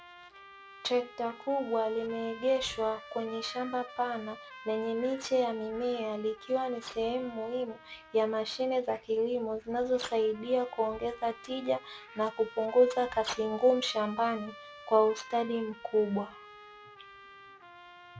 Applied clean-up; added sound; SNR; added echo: none; Trumpet; 18 dB; none.